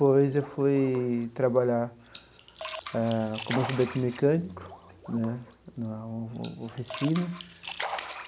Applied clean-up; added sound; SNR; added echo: none; Splash, splatter; 13 dB; none.